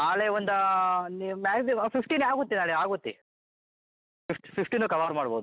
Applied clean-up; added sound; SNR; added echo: none; none; none; none.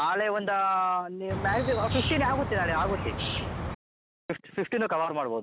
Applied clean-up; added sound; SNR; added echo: none; Bird; 3 dB; none.